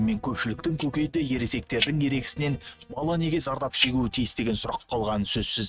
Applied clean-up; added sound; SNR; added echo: neural mask model RNNoise.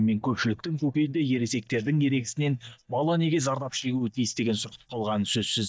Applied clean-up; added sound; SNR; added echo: neural mask model DeepFilterNet 3.